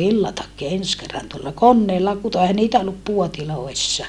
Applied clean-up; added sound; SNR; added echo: none; none; none; none.